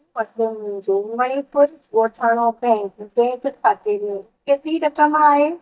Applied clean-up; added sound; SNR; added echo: neural mask model DeepFilterNet 3.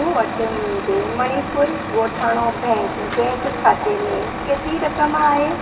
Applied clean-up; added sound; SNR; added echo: none; Truck; 6 dB; reverberation time 1.4 s.